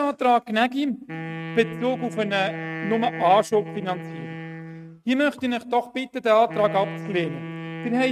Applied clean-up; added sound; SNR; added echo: neural mask model RNNoise.